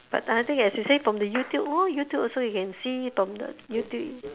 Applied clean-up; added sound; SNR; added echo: none; none; none; none.